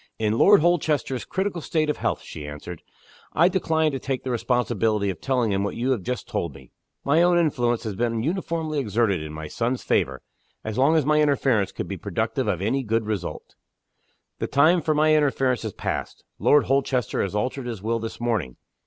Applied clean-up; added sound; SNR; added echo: none; none; none; none.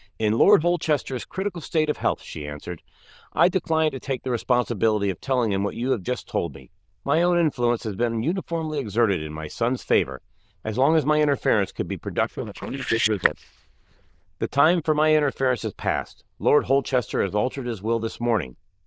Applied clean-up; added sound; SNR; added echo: neural diffusion model UNIVERSE++.